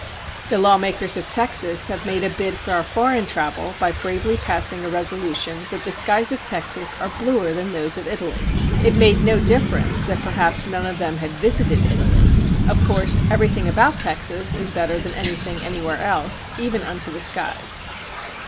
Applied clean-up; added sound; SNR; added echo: none; Thunder / Rain; 0 dB; none.